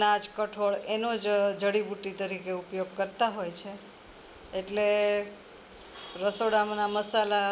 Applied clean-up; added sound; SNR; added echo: none; none; none; none.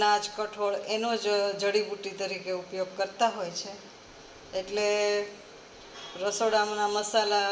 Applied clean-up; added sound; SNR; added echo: none; none; none; reverberation time 0.7 s.